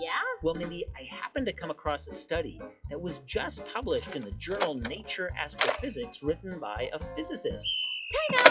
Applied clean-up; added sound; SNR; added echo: classical method WPE with log-MMSE.